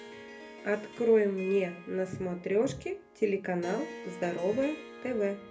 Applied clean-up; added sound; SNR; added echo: none; Harp; 16 dB; reverberation time 0.3 s.